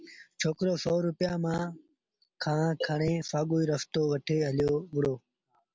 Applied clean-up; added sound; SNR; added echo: none; none; none; none.